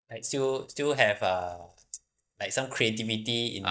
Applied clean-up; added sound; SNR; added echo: neural mask model DeepFilterNet 3.